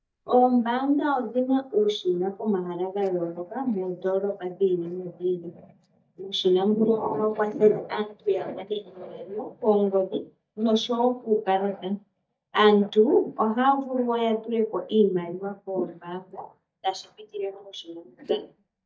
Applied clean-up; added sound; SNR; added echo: neural mask model DeepFilterNet 3.